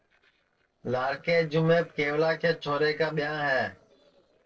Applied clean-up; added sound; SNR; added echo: neural separator model SepFormer DNS4.